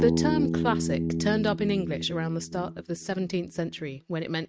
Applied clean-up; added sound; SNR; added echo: neural mask model RNNoise.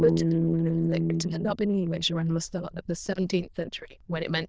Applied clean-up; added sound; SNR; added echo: neural diffusion model UNIVERSE++.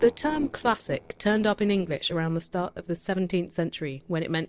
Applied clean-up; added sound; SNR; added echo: neural separator model SepFormer DNS4.